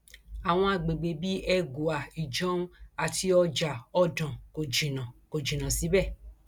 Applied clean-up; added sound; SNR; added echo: none; none; none; none.